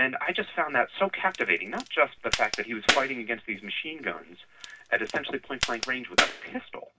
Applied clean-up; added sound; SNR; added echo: none; Crack; 4 dB; reverberation time 0.4 s.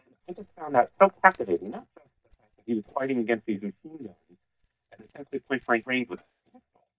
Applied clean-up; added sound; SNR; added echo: neural mask model DeepFilterNet 3.